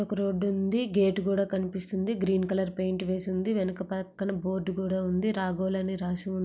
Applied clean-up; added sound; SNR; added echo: none; none; none; none.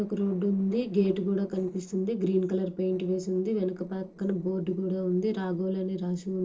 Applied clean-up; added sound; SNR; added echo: neural separator model SepFormer DNS4.